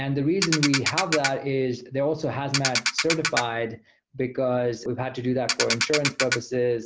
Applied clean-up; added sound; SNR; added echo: none; Ratchet, pawl; 1 dB; none.